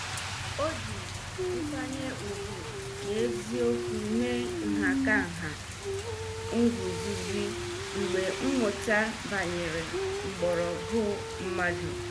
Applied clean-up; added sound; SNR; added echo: none; Rain; 2 dB; none.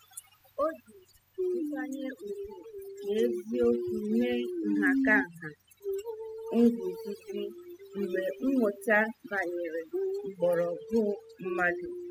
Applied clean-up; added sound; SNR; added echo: classical method spectral subtraction.